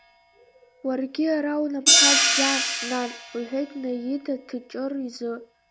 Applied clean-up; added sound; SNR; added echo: none; Hi-hat; -3 dB; none.